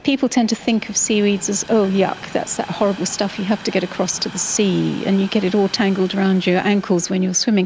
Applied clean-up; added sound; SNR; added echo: none; Train; 19 dB; none.